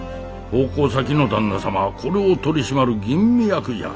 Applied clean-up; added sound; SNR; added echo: none; none; none; none.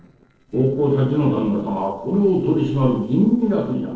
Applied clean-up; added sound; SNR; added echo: neural separator model SepFormer DNS4.